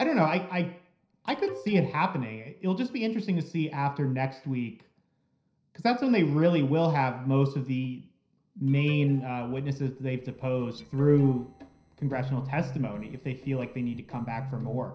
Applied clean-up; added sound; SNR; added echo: neural separator model SepFormer DNS4.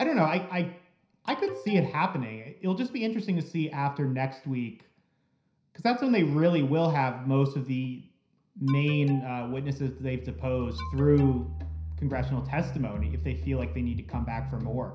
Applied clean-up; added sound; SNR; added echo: none; Alarm; 17 dB; reverberation time 0.5 s.